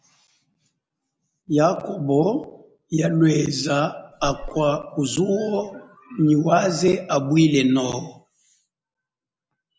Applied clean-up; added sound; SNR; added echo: none; Squeak; 16 dB; none.